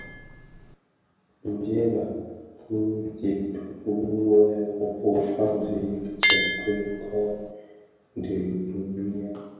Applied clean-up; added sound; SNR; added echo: none; Chink, clink; 4 dB; reverberation time 1.2 s.